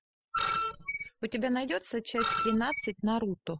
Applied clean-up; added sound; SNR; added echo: classical method spectral subtraction.